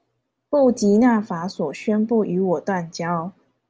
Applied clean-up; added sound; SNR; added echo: none; none; none; none.